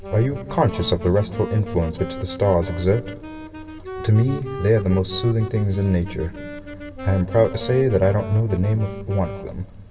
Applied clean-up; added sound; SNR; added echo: none; Wind instrument, woodwind instrument; 13 dB; reverberation time 2.9 s.